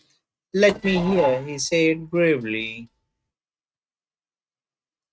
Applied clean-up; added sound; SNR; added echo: neural mask model RNNoise.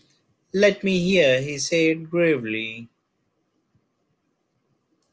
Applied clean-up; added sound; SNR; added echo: none; none; none; none.